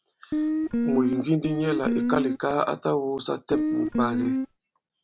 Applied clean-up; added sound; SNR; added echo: none; Guitar; -2 dB; none.